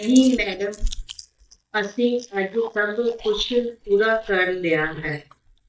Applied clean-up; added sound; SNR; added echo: neural mask model DeepFilterNet 3.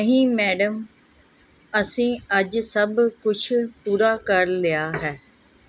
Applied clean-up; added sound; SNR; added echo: none; none; none; none.